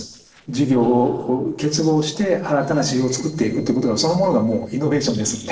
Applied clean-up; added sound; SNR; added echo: neural separator model SepFormer DNS4.